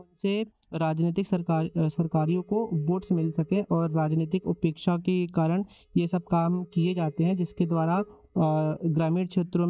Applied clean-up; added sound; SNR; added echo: neural mask model DeepFilterNet 3.